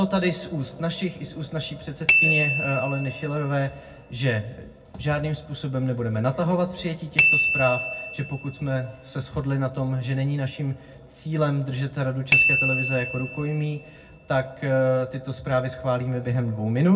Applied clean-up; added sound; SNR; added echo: none; Bicycle bell; -1 dB; reverberation time 0.4 s.